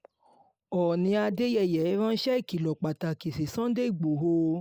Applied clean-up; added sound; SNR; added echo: neural mask model Resemble Enhance denoiser.